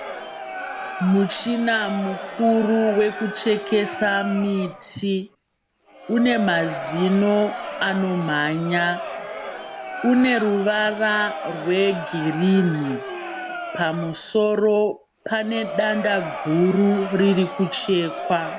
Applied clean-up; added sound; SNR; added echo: none; Crowd; 10 dB; none.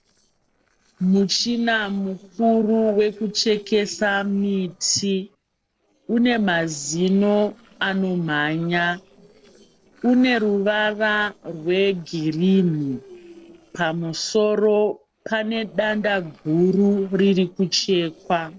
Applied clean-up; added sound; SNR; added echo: neural separator model SepFormer DNS4.